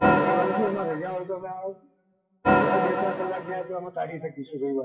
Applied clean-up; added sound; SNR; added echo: classical method WPE with log-MMSE.